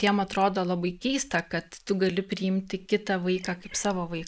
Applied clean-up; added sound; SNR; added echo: neural mask model Resemble Enhance denoiser.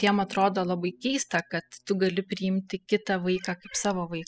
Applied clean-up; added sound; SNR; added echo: classical method spectral subtraction.